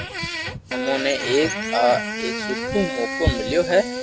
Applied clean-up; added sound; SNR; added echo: none; Fart; 5 dB; none.